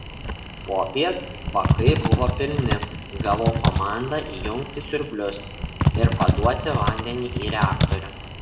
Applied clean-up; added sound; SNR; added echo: none; Typing; -2 dB; reverberation time 1.4 s.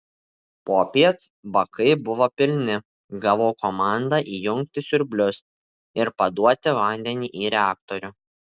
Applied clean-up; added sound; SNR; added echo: none; none; none; none.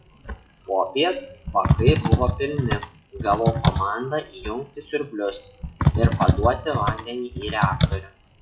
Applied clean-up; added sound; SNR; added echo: classical method WPE with log-MMSE.